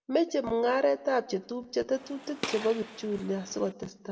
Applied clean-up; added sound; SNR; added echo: none; Gunshot, gunfire; 12 dB; reverberation time 1.7 s.